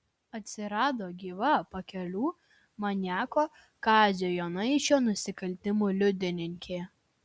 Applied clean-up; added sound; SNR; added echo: none; none; none; none.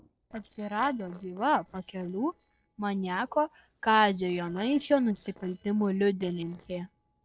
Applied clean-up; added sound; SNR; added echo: neural separator model SepFormer DNS4.